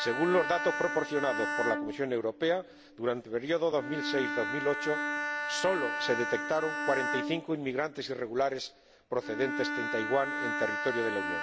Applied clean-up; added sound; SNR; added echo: none; Bowed string instrument; 4 dB; none.